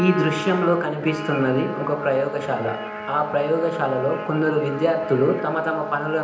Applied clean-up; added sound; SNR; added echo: none; Trumpet; 10 dB; reverberation time 0.8 s.